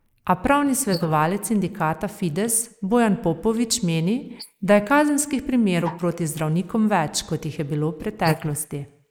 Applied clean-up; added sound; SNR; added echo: neural mask model Resemble Enhance denoiser.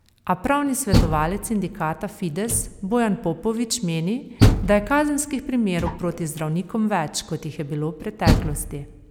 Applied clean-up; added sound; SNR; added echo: none; Door; 2 dB; none.